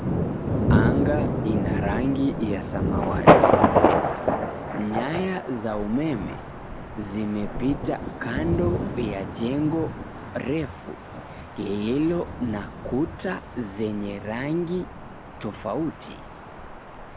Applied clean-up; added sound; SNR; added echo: none; Thunder; -3 dB; none.